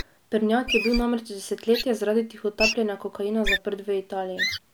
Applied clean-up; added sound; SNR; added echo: none; Wild animals; 6 dB; none.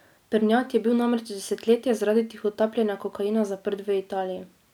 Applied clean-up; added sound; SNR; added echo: none; none; none; none.